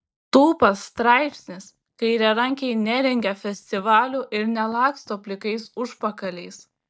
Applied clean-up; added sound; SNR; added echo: neural mask model DeepFilterNet 3.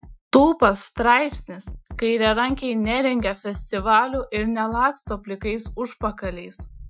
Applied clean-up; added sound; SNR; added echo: classical method Wiener filter.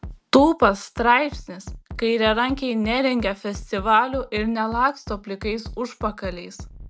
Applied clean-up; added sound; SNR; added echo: none; Bass drum; 15 dB; none.